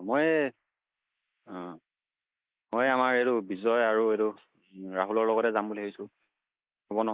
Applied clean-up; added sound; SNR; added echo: neural mask model Resemble Enhance denoiser.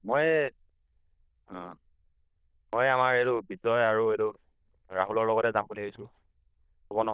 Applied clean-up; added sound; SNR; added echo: neural diffusion model UNIVERSE++.